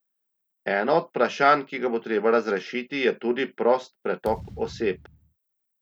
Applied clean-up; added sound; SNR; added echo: none; Thump, thud; 18 dB; none.